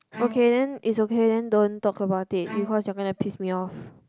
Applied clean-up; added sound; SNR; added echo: none; Bowed string instrument; 15 dB; none.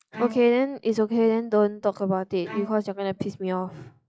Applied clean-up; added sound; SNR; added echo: classical method log-MMSE.